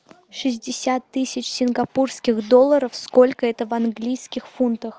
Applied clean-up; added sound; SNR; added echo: none; none; none; none.